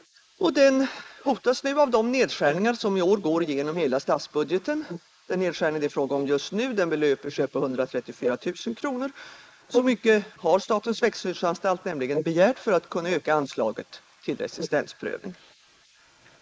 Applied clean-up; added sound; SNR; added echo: neural mask model Resemble Enhance denoiser.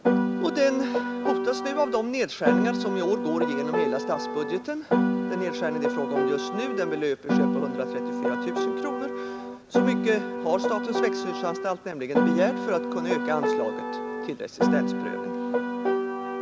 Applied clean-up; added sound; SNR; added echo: none; Piano; -3 dB; none.